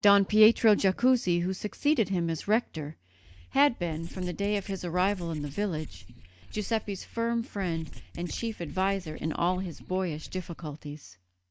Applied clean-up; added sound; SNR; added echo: neural mask model DeepFilterNet 3.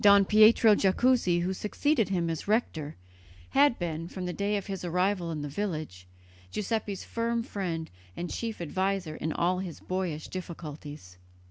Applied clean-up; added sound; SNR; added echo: none; none; none; none.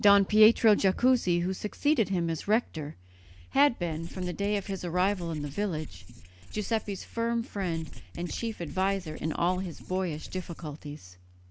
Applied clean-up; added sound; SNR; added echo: none; Writing; 12 dB; none.